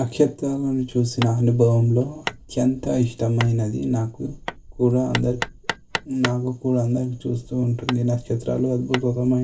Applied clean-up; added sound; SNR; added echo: none; Hammer; 13 dB; reverberation time 0.2 s.